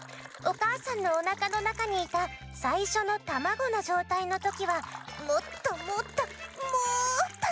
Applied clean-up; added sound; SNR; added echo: none; Fill (with liquid); 18 dB; none.